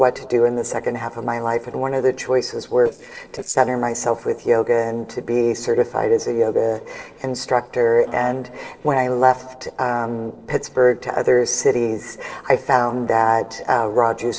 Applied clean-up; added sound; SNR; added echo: neural separator model SepFormer DNS4.